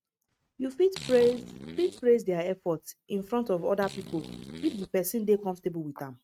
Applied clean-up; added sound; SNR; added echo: neural mask model RNNoise.